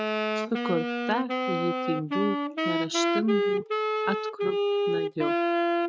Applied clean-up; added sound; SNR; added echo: neural mask model RNNoise.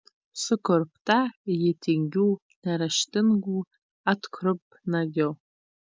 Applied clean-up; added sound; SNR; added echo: none; none; none; none.